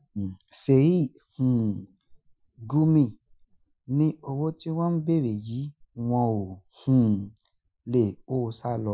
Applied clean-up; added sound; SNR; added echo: classical method Wiener filter.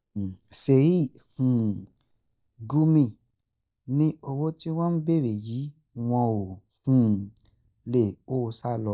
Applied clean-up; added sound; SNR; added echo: neural mask model DeepFilterNet 3.